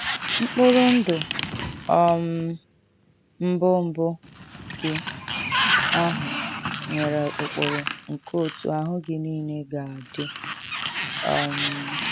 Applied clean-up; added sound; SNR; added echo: none; Sliding door; 4 dB; none.